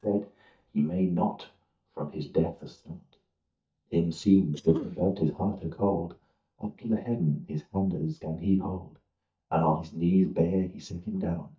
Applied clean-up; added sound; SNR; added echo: neural mask model DeepFilterNet 3.